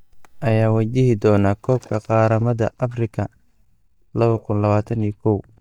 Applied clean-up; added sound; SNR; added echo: neural mask model DeepFilterNet 3.